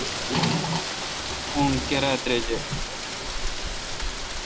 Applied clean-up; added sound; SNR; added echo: none; Rain; 1 dB; none.